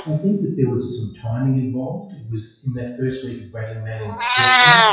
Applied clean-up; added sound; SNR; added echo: classical method WPE with log-MMSE.